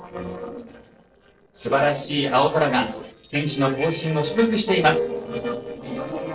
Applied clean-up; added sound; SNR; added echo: neural separator model SepFormer DNS4.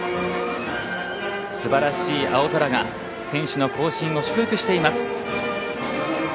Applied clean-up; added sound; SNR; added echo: none; none; none; none.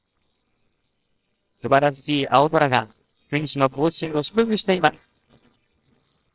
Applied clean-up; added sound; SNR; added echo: neural separator model SepFormer WHAMR!.